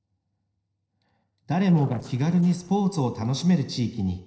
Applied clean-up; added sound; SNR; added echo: neural separator model SepFormer DNS4.